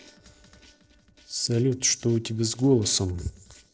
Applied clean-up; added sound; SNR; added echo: neural separator model SepFormer DNS4.